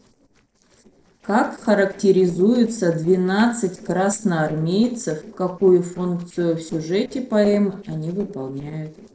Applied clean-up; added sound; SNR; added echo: neural separator model SepFormer DNS4.